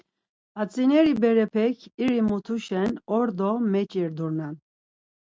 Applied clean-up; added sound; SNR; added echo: none; none; none; none.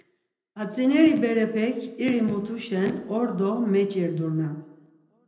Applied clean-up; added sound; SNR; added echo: none; none; none; reverberation time 0.9 s.